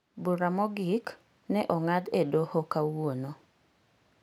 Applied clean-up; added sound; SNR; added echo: none; none; none; none.